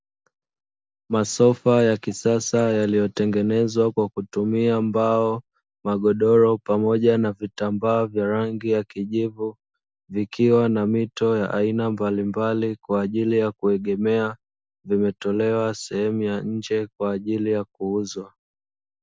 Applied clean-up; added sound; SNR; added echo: none; none; none; none.